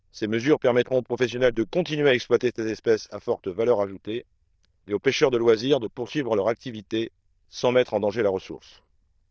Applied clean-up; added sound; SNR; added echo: neural diffusion model UNIVERSE++.